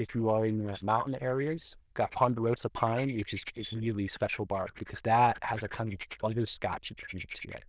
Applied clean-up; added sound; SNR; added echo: neural diffusion model UNIVERSE++.